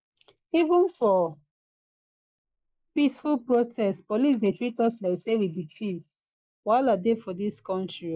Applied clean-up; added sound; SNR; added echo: neural mask model Resemble Enhance denoiser.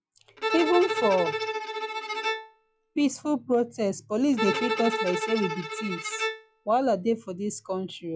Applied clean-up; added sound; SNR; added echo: classical method log-MMSE.